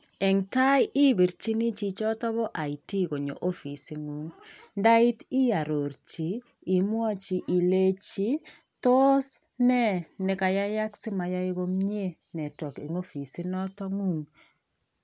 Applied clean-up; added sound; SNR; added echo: none; none; none; none.